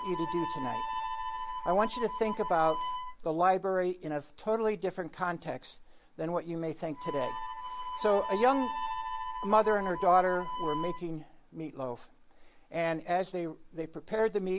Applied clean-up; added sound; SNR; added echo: none; Harmonica; 8 dB; none.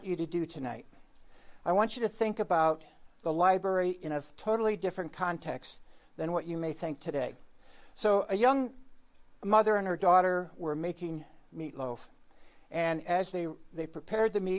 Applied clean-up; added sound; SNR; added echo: none; none; none; none.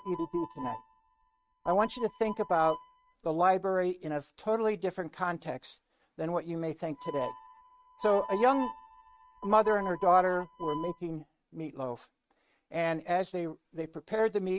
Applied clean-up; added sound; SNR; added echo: neural mask model RNNoise.